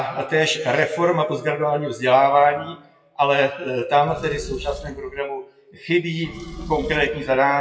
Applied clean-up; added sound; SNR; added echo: classical method WPE with log-MMSE.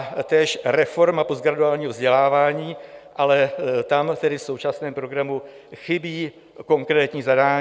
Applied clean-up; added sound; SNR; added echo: none; none; none; none.